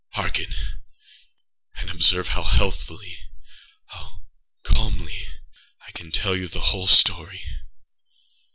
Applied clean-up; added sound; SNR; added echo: none; none; none; none.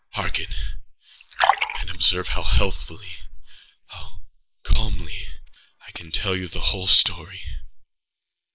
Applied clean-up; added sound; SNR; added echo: neural mask model Resemble Enhance denoiser.